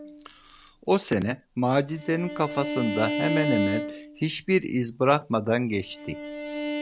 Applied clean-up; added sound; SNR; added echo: none; Bowed string instrument; 6 dB; none.